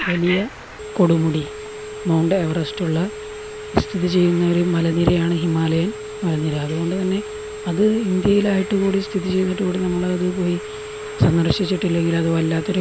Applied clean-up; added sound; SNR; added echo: none; Telephone; 11 dB; none.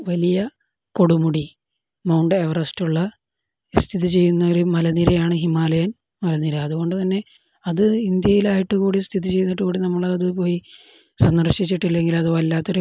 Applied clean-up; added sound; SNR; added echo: none; none; none; none.